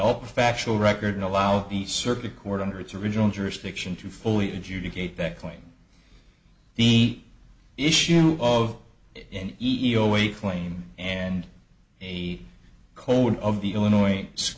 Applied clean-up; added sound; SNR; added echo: none; none; none; none.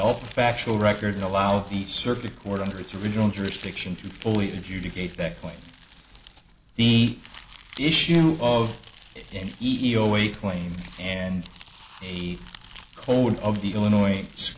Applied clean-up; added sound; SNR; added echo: none; Crumpling, crinkling; 20 dB; none.